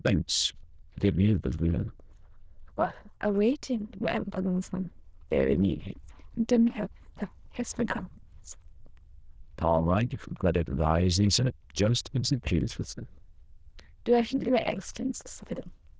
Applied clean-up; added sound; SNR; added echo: neural diffusion model UNIVERSE++.